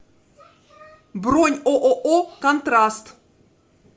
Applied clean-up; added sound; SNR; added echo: none; none; none; none.